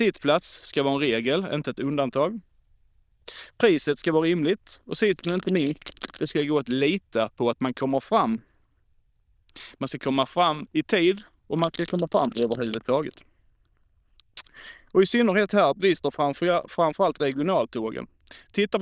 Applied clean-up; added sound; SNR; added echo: neural diffusion model UNIVERSE++.